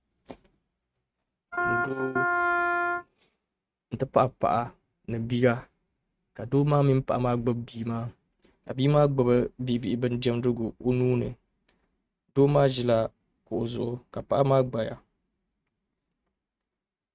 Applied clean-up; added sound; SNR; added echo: neural mask model RNNoise.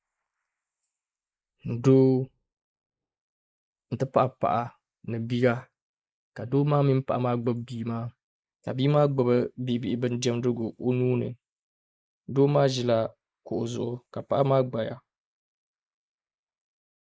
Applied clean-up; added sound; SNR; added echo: neural mask model Resemble Enhance denoiser.